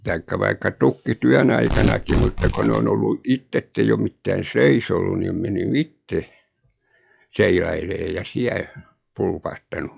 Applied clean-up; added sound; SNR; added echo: classical method log-MMSE.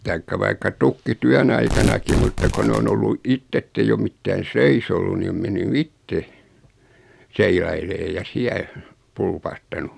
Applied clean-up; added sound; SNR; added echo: none; Tearing; 4 dB; none.